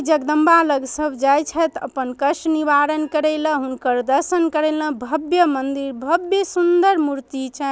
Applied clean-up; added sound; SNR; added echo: none; none; none; none.